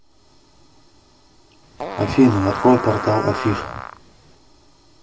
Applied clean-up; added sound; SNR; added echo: none; Fart; 7 dB; reverberation time 0.2 s.